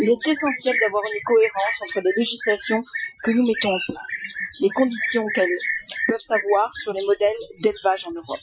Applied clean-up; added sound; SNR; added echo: classical method Wiener filter.